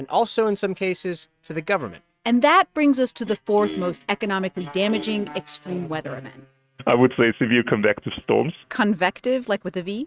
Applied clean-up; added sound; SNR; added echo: neural mask model RNNoise.